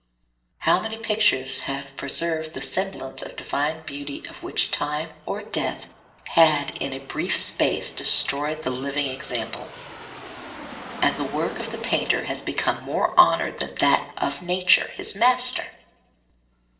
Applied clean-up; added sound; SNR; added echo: neural separator model SepFormer DNS4.